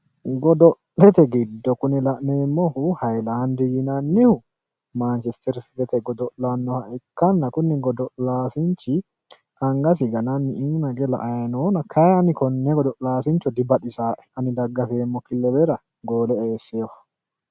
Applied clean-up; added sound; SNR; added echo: none; none; none; none.